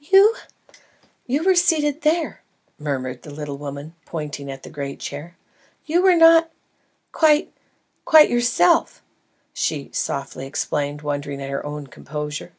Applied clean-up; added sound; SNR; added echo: none; none; none; none.